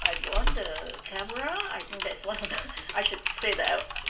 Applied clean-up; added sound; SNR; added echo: none; Typing; -1 dB; reverberation time 0.2 s.